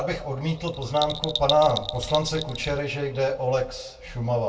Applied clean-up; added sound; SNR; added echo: none; Bell; 8 dB; reverberation time 0.2 s.